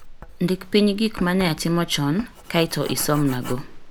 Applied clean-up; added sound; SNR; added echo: none; Writing; 13 dB; none.